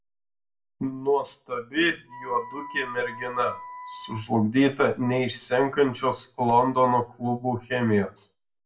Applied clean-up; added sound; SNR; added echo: none; Wind instrument, woodwind instrument; 16 dB; reverberation time 0.2 s.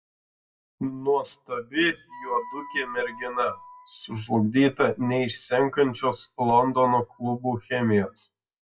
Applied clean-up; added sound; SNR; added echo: classical method WPE with log-MMSE.